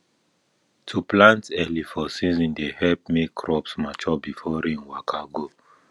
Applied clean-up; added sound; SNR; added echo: none; none; none; none.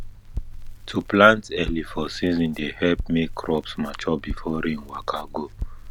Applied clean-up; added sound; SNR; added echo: none; Crackle; 11 dB; none.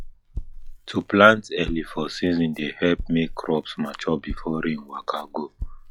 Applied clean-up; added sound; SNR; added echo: classical method log-MMSE.